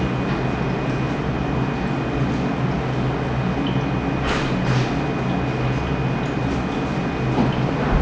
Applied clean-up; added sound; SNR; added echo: none; none; none; none.